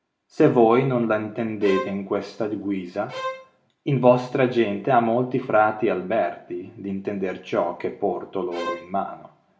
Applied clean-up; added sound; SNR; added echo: none; Bowed string instrument; 11 dB; reverberation time 0.7 s.